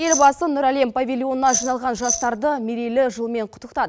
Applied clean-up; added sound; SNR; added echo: none; Glass; 5 dB; none.